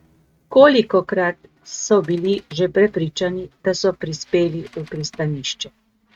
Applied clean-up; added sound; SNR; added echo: neural mask model RNNoise.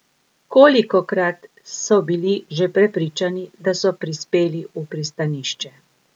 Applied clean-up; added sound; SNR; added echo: none; none; none; none.